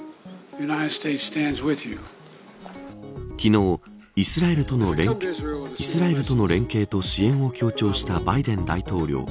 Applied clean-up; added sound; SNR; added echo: none; none; none; none.